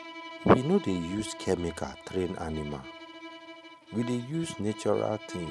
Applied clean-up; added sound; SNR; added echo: none; Bowed string instrument; 14 dB; none.